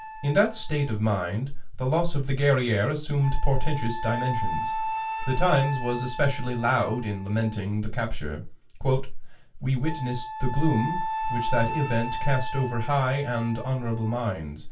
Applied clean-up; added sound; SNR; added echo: none; Wind instrument, woodwind instrument; 10 dB; reverberation time 0.2 s.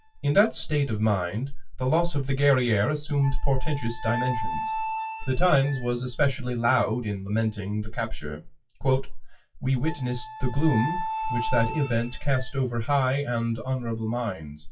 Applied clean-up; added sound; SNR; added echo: classical method WPE with log-MMSE.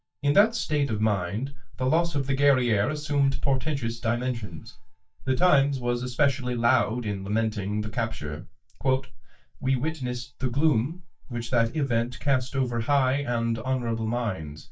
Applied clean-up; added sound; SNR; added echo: neural mask model DeepFilterNet 3.